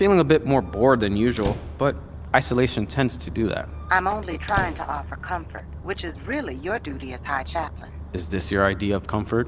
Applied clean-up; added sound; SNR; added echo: none; Squeak; 13 dB; none.